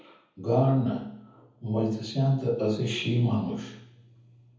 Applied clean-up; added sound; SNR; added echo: none; none; none; reverberation time 0.7 s.